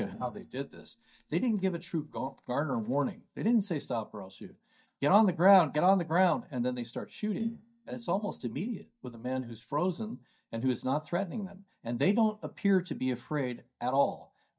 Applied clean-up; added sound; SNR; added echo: neural mask model DeepFilterNet 3.